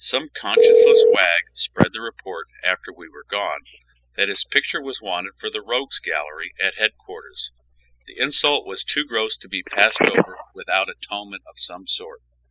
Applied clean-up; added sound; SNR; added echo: classical method spectral subtraction.